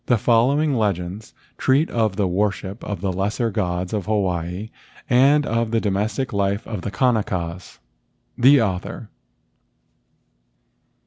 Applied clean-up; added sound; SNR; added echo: none; none; none; none.